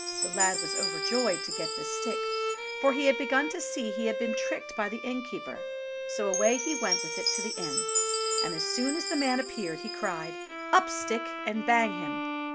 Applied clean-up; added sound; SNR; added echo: none; Chime + Bowed string instrument; 1 dB; none.